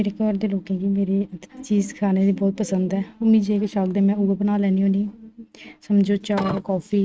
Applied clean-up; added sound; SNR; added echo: neural mask model RNNoise.